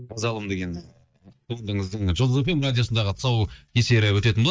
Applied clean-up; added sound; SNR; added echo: neural mask model DeepFilterNet 3.